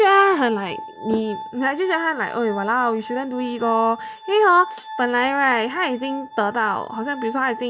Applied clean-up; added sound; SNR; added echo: none; Glass; 14 dB; none.